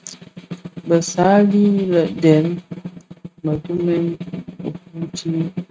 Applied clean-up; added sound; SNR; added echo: neural mask model RNNoise.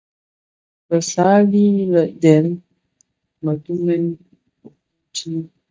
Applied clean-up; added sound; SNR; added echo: neural mask model DeepFilterNet 3.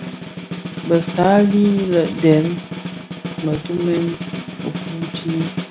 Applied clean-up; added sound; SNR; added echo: none; Snare drum; 8 dB; none.